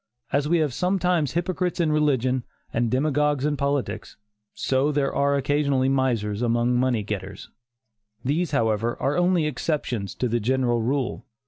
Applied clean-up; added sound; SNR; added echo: none; none; none; none.